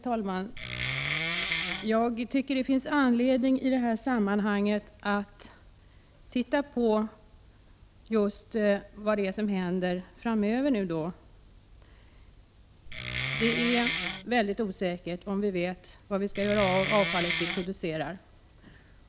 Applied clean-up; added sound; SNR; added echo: none; Wood; 3 dB; none.